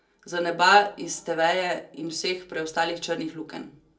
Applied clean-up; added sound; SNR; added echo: none; none; none; reverberation time 0.2 s.